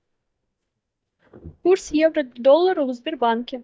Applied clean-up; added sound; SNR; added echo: neural mask model DeepFilterNet 3.